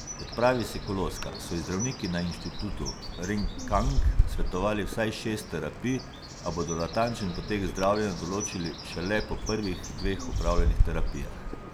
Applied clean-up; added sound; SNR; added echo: none; Bird; 0 dB; none.